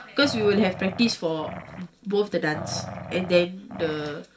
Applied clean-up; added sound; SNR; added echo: none; Growling; 11 dB; reverberation time 0.2 s.